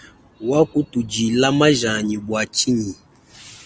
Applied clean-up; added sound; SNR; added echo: none; none; none; none.